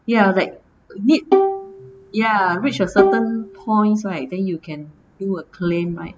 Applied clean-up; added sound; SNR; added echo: none; Bowed string instrument; 1 dB; none.